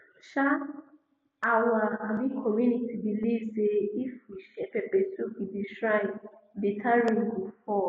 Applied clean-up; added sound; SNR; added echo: none; none; none; none.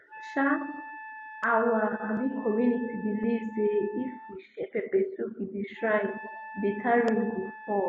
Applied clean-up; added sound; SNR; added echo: none; Wind instrument, woodwind instrument; 15 dB; none.